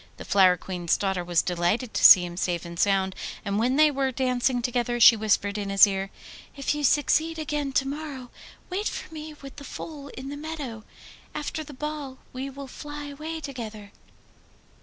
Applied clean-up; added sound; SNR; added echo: none; none; none; none.